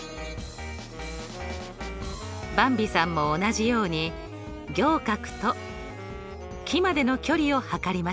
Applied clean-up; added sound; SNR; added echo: none; Wind instrument, woodwind instrument; 16 dB; none.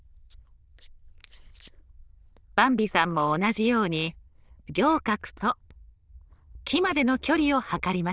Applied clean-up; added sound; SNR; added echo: neural diffusion model UNIVERSE++.